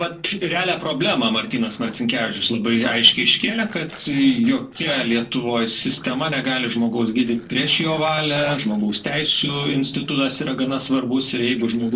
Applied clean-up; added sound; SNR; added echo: neural separator model SepFormer DNS4.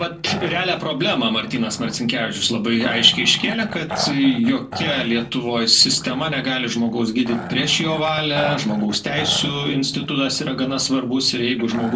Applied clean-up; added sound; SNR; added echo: none; Growling; 12 dB; reverberation time 0.2 s.